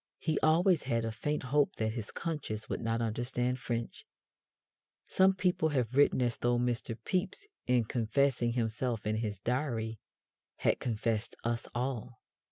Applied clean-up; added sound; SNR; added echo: none; none; none; none.